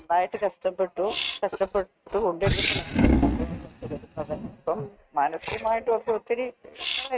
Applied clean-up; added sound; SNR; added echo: neural mask model RNNoise.